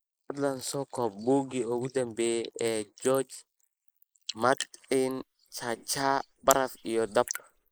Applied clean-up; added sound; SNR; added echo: neural mask model Resemble Enhance denoiser.